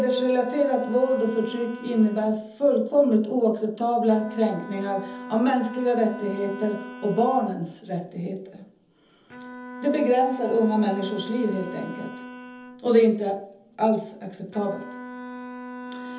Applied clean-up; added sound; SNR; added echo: none; Bowed string instrument; 14 dB; reverberation time 0.7 s.